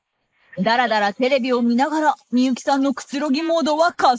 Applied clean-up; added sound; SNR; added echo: neural mask model Resemble Enhance denoiser.